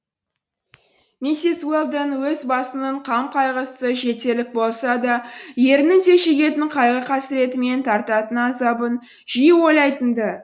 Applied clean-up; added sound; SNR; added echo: none; none; none; none.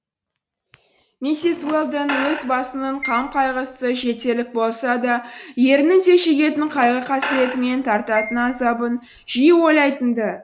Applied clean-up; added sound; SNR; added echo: none; Squeak / Screech; 12 dB; none.